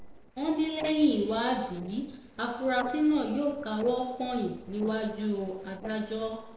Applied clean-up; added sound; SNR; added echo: neural separator model SepFormer DNS4.